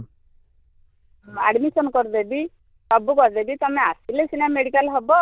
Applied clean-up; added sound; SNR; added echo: neural diffusion model UNIVERSE++.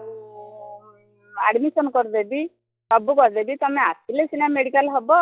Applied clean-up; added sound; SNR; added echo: classical method log-MMSE.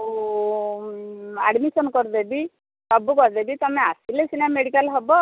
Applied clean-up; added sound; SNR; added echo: none; none; none; none.